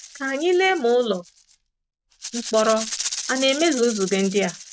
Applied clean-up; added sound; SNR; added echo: none; Rattle (instrument); 11 dB; none.